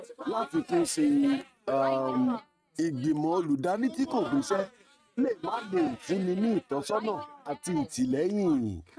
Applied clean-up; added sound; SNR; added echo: neural mask model RNNoise.